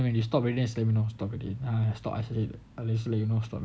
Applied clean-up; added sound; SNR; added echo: none; none; none; none.